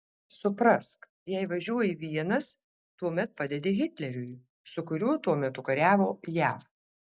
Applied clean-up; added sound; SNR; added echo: none; none; none; none.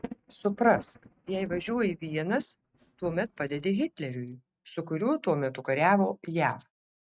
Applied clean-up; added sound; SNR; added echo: neural mask model RNNoise.